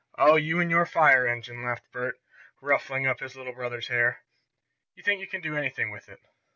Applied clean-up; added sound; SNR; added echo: none; none; none; none.